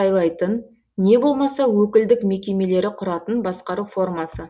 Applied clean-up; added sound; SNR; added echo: none; none; none; none.